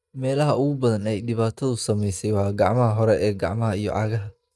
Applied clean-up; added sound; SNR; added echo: neural mask model DeepFilterNet 3.